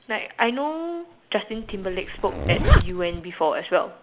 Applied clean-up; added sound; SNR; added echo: none; Zipper (clothing); -5 dB; none.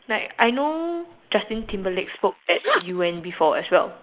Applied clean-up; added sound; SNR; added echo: neural mask model Resemble Enhance denoiser.